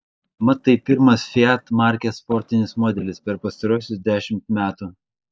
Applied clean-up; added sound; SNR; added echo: neural mask model DeepFilterNet 3.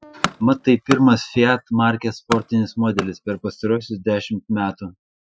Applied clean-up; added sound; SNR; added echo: classical method Wiener filter.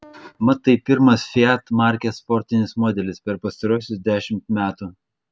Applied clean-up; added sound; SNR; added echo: none; none; none; none.